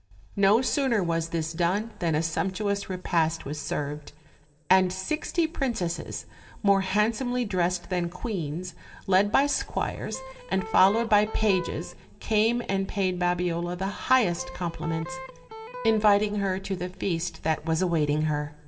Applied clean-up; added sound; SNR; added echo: none; Electric guitar; 12 dB; reverberation time 0.3 s.